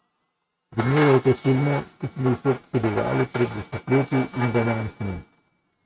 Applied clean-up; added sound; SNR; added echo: neural mask model RNNoise.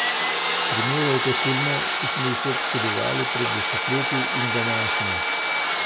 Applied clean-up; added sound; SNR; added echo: none; Sawing; -5 dB; none.